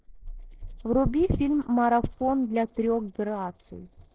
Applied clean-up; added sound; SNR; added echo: neural separator model SepFormer DNS4.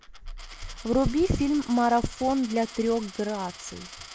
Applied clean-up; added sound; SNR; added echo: none; Coin (dropping); 18 dB; none.